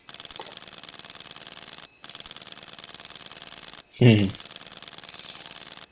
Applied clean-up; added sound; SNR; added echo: none; Tools; 13 dB; none.